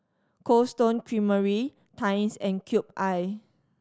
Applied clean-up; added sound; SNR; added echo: none; none; none; none.